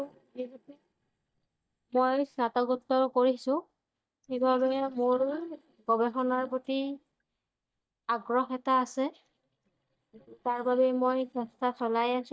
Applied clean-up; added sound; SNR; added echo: neural mask model DeepFilterNet 3.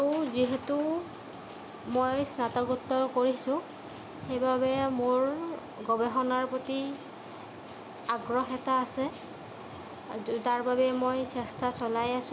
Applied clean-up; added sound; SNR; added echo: none; none; none; none.